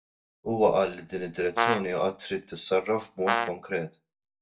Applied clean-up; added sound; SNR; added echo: neural mask model DeepFilterNet 3.